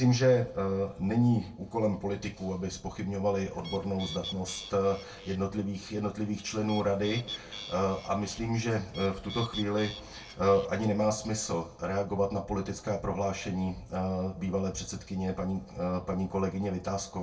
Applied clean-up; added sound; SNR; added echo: none; Bird; 14 dB; reverberation time 0.2 s.